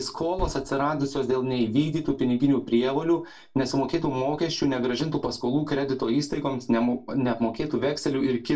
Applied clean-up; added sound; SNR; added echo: none; Gunshot, gunfire; 11 dB; reverberation time 0.2 s.